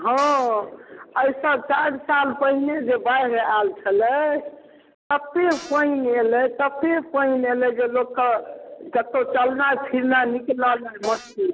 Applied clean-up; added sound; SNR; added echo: none; Cupboard open or close; 17 dB; none.